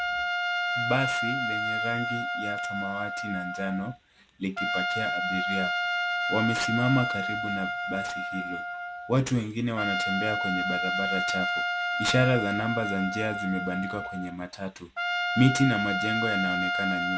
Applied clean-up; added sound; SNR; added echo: none; Trumpet; 0 dB; none.